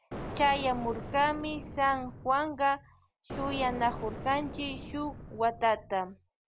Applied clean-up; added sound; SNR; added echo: none; Explosion; 10 dB; none.